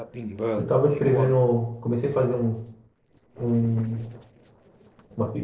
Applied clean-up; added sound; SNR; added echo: neural separator model SepFormer DNS4.